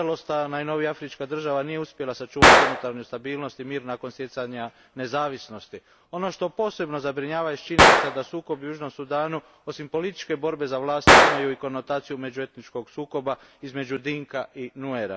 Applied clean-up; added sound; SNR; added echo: none; Gunshot, gunfire; -4 dB; none.